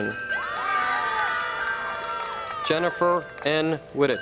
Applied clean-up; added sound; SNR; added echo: none; Wind chime; 6 dB; none.